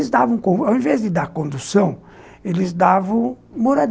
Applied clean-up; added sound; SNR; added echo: none; none; none; none.